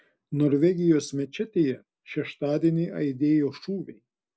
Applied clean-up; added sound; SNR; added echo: none; none; none; none.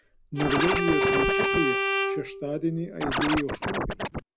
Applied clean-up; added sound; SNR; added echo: none; Bowed string instrument + Scratching (performance technique); -3 dB; none.